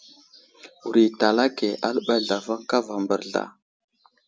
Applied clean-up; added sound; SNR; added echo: none; none; none; none.